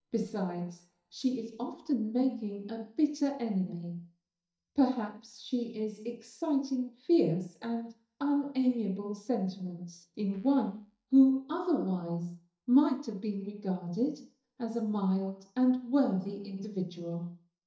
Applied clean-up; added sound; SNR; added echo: neural mask model DeepFilterNet 3.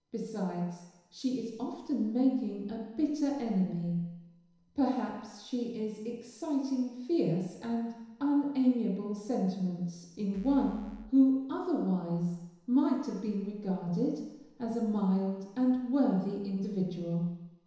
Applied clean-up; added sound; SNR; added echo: none; Bass drum / Keyboard (musical); 18 dB; reverberation time 1.0 s.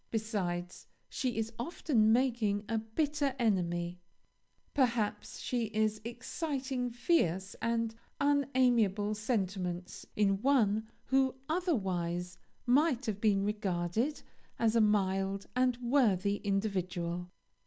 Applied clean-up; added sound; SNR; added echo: none; none; none; none.